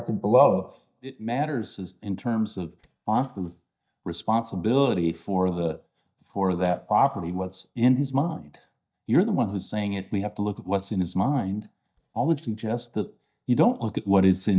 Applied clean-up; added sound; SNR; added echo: neural mask model DeepFilterNet 3.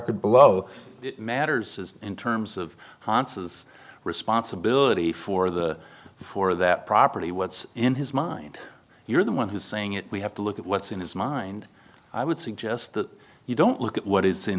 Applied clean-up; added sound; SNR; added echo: none; none; none; none.